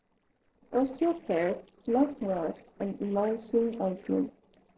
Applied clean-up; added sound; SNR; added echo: neural separator model SepFormer DNS4.